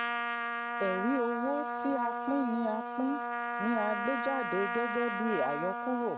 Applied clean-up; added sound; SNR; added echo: none; Trumpet; 1 dB; none.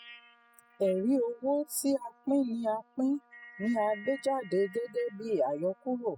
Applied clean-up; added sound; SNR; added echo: classical method spectral subtraction.